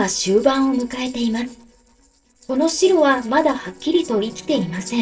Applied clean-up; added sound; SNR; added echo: neural separator model SepFormer DNS4.